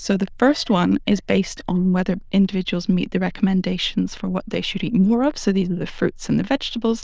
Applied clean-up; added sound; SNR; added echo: neural diffusion model UNIVERSE++.